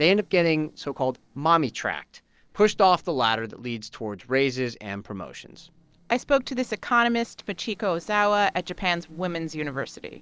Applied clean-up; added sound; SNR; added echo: neural separator model SepFormer DNS4.